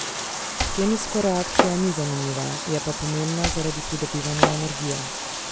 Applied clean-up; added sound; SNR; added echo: none; Domestic sounds, home sounds + Bathtub (filling or washing); -1 dB; none.